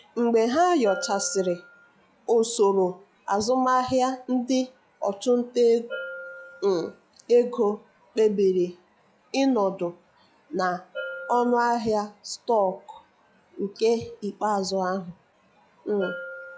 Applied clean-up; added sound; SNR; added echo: classical method log-MMSE.